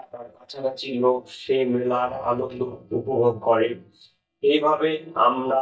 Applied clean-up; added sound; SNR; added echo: neural mask model DeepFilterNet 3.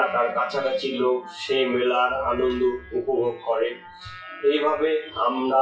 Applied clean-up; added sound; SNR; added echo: classical method WPE with log-MMSE.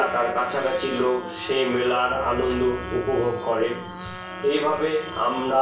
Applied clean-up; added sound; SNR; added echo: none; Trumpet; 12 dB; reverberation time 0.3 s.